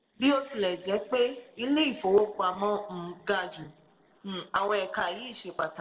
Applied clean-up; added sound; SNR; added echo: neural separator model SepFormer DNS4.